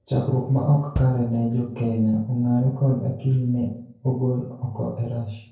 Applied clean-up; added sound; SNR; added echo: neural separator model SepFormer DNS4.